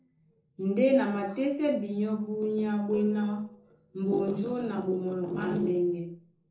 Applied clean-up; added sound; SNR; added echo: neural separator model SepFormer DNS4.